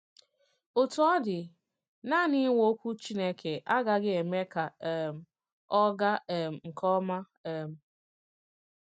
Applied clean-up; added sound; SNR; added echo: none; none; none; none.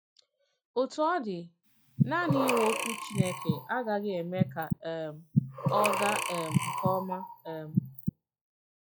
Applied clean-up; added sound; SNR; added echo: classical method log-MMSE.